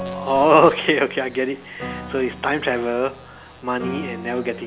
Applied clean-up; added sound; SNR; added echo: none; Piano; 14 dB; none.